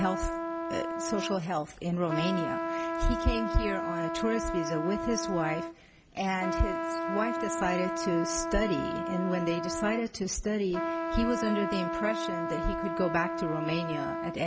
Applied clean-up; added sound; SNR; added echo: none; Trumpet; 2 dB; none.